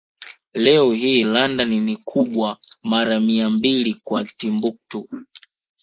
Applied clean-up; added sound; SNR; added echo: neural mask model Resemble Enhance denoiser.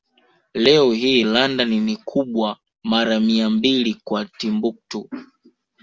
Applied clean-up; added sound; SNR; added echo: none; none; none; none.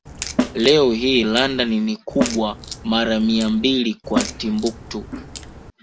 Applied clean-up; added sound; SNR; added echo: none; Snare drum + Crack; 8 dB; none.